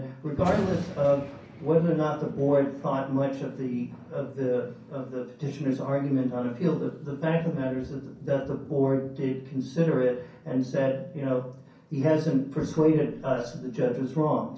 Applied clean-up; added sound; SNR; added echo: none; Thunder; 19 dB; reverberation time 0.6 s.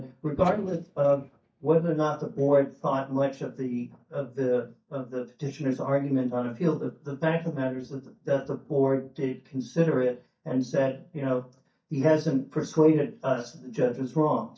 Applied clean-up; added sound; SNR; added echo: neural mask model DeepFilterNet 3.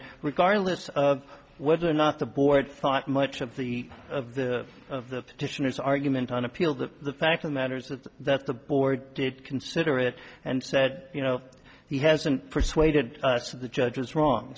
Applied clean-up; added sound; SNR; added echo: none; none; none; none.